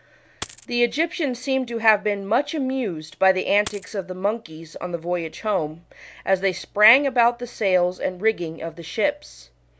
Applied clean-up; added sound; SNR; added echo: none; Coin (dropping); 14 dB; none.